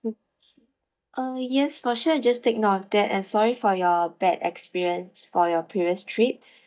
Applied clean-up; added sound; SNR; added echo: neural mask model DeepFilterNet 3.